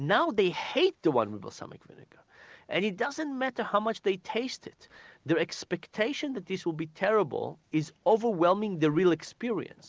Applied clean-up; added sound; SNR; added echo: none; none; none; none.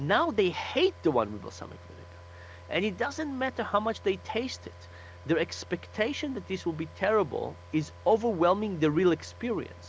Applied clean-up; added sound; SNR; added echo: none; Car; 18 dB; none.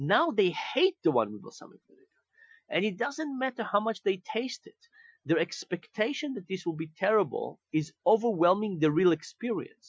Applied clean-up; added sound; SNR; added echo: classical method Wiener filter.